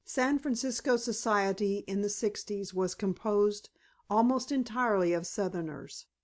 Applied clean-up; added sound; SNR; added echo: none; none; none; none.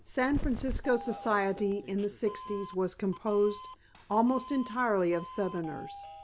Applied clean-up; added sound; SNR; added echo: none; Doorbell; 11 dB; none.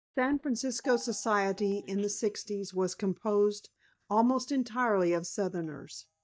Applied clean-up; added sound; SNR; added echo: neural mask model DeepFilterNet 3.